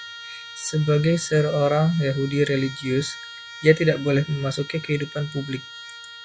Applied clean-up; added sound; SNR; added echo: none; Trumpet; 16 dB; none.